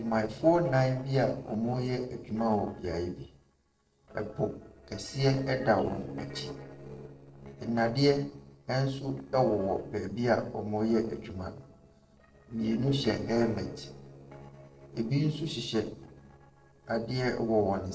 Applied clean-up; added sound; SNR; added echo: neural separator model SepFormer DNS4.